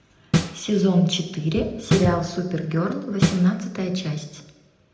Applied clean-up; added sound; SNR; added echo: none; Snare drum; 3 dB; reverberation time 0.8 s.